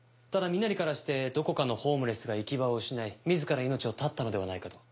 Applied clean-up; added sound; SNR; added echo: none; none; none; none.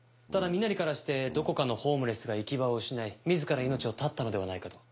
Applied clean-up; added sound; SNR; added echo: none; Brass instrument; 17 dB; none.